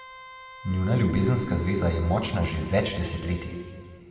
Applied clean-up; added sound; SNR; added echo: none; Wind instrument, woodwind instrument; 19 dB; reverberation time 1.8 s.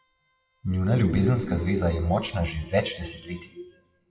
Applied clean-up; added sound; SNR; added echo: classical method WPE with log-MMSE.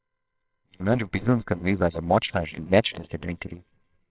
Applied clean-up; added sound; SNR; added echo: neural separator model SepFormer WHAMR!.